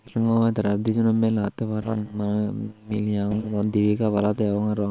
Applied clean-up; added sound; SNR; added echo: neural separator model SepFormer WHAM!.